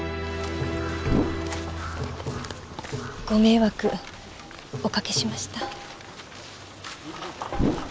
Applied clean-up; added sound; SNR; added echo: none; Whoosh, swoosh, swish; -3 dB; none.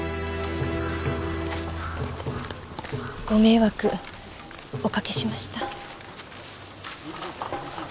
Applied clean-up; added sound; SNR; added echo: none; none; none; none.